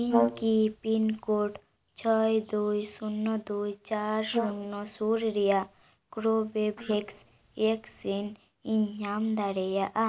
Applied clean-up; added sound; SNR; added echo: neural mask model Resemble Enhance denoiser.